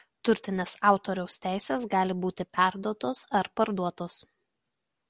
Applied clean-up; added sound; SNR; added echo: none; none; none; none.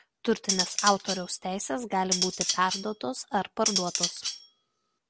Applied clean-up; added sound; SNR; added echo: none; Cutlery, silverware; 1 dB; none.